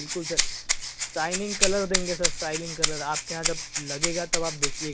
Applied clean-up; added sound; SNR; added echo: none; Rattle (instrument); -3 dB; none.